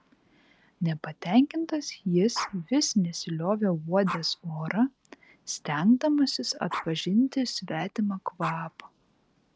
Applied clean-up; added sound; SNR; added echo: none; Dog; 16 dB; none.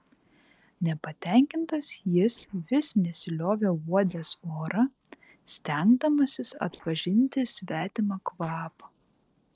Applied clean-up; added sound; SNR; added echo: neural separator model SepFormer DNS4.